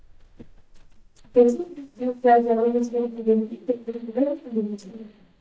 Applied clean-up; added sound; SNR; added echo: neural mask model DeepFilterNet 3.